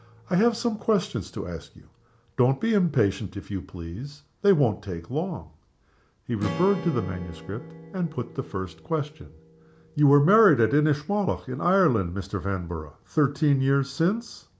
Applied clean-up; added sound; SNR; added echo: none; Strum; 19 dB; none.